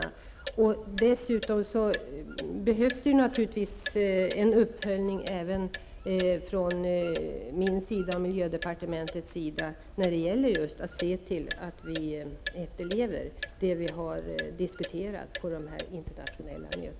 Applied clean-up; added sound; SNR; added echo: none; Clock; 12 dB; none.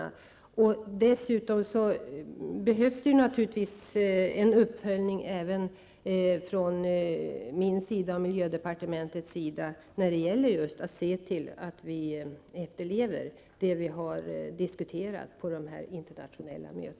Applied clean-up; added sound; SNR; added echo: none; none; none; none.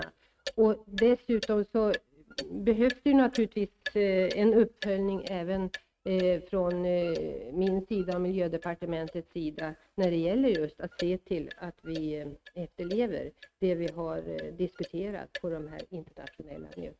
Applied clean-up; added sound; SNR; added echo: neural mask model RNNoise.